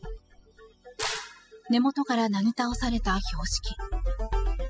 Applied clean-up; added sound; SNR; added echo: classical method spectral subtraction.